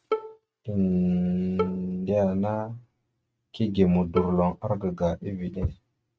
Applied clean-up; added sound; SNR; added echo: neural mask model RNNoise.